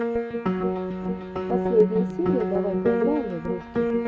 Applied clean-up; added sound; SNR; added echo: none; Piano; -2 dB; none.